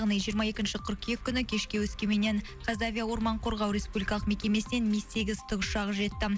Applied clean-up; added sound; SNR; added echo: none; none; none; none.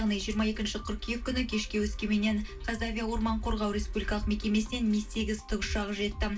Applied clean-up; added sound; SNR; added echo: none; none; none; reverberation time 0.2 s.